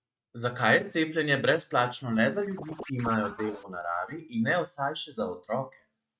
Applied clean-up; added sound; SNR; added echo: neural mask model RNNoise.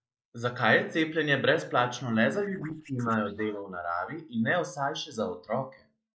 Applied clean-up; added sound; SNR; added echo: neural mask model Resemble Enhance denoiser.